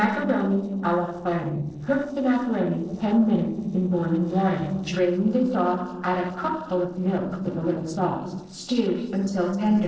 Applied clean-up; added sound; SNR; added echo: neural separator model SepFormer DNS4.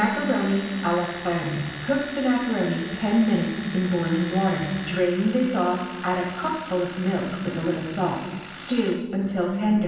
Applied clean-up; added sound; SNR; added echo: none; Domestic sounds, home sounds; 12 dB; reverberation time 1.1 s.